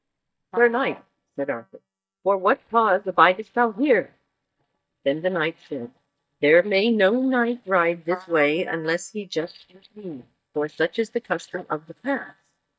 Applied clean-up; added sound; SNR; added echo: neural mask model DeepFilterNet 3.